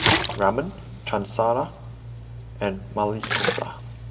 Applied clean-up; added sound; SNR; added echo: none; Splash, splatter; 1 dB; reverberation time 1.3 s.